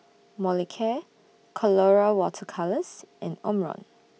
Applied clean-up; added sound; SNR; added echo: none; none; none; none.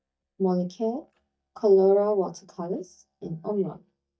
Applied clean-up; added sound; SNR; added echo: neural mask model DeepFilterNet 3.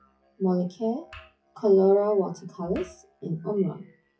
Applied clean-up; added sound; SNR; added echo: classical method WPE with log-MMSE.